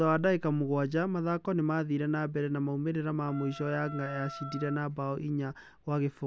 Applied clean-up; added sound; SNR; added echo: none; Wind instrument, woodwind instrument; 14 dB; none.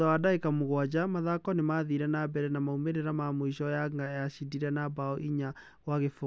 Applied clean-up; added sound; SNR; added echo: none; none; none; none.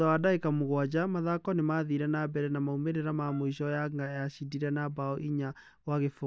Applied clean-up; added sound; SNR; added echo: neural mask model DeepFilterNet 3.